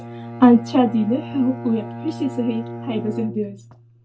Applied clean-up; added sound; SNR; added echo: none; Bowed string instrument; 12 dB; reverberation time 0.2 s.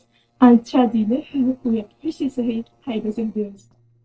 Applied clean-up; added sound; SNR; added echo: neural separator model SepFormer DNS4.